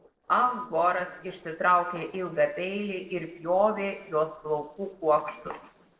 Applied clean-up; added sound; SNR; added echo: neural separator model SepFormer DNS4.